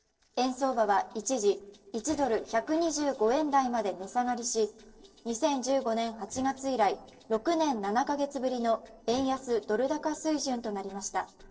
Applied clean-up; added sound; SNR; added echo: neural separator model SepFormer DNS4.